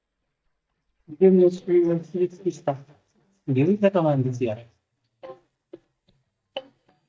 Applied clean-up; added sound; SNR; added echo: neural mask model DeepFilterNet 3.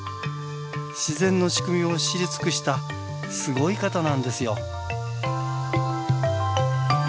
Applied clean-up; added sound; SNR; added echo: none; none; none; none.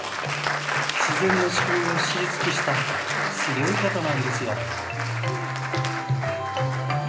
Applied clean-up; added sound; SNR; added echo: none; Applause; 0 dB; reverberation time 0.5 s.